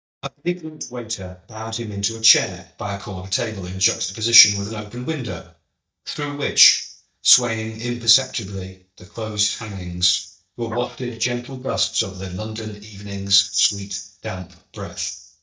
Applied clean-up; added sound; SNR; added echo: neural mask model DeepFilterNet 3.